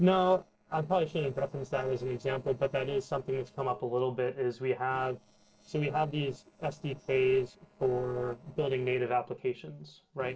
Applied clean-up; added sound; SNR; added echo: neural separator model SepFormer DNS4.